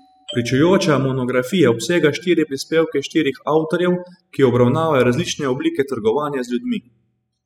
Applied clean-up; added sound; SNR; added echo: classical method spectral subtraction.